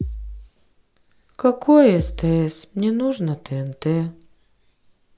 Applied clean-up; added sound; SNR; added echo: none; Bass drum; 8 dB; none.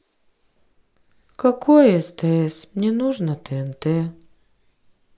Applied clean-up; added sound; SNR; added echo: neural mask model Resemble Enhance denoiser.